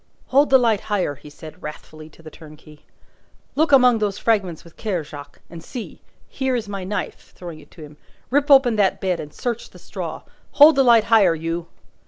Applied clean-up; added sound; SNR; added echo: none; none; none; none.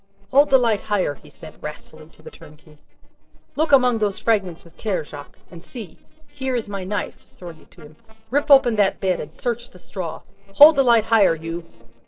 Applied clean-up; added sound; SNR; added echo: neural separator model SepFormer DNS4.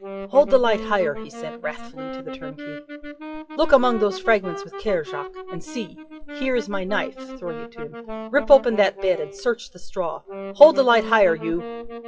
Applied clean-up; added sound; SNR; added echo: classical method WPE with log-MMSE.